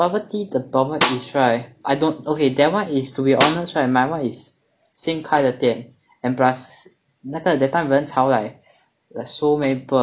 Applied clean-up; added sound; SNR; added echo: none; Snare drum; 5 dB; none.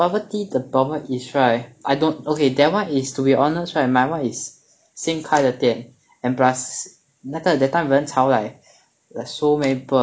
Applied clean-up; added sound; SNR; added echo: none; none; none; none.